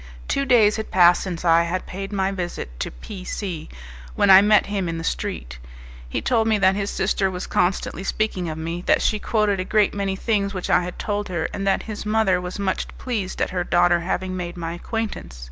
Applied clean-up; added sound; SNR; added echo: none; none; none; none.